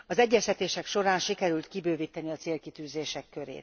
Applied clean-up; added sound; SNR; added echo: none; none; none; none.